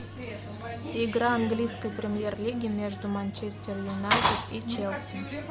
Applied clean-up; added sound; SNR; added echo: none; none; none; none.